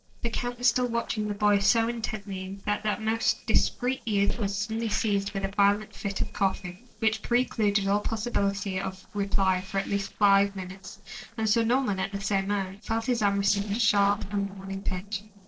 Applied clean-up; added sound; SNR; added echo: neural separator model SepFormer DNS4.